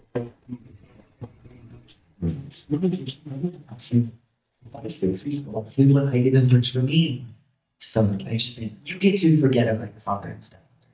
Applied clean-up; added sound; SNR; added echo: neural mask model DeepFilterNet 3.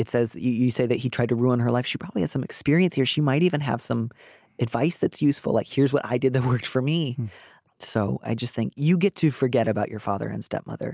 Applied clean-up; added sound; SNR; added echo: none; none; none; none.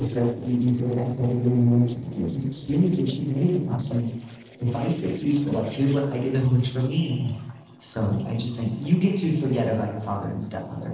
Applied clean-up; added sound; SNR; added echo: neural separator model SepFormer DNS4.